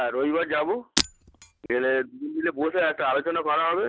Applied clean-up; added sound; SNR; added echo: none; Shatter; 6 dB; none.